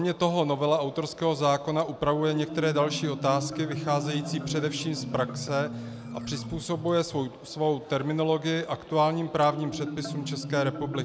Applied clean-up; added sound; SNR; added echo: none; Marimba, xylophone; 10 dB; none.